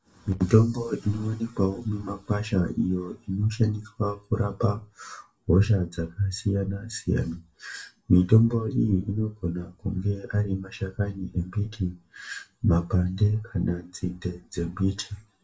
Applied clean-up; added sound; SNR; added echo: none; none; none; reverberation time 0.2 s.